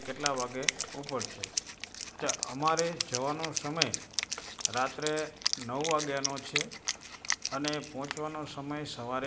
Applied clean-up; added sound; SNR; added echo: none; Wind instrument, woodwind instrument; 2 dB; none.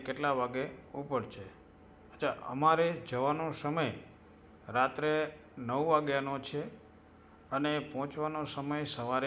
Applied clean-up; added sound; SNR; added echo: none; none; none; none.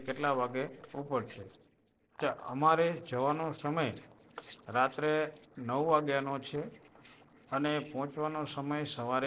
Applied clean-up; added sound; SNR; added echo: neural separator model SepFormer DNS4.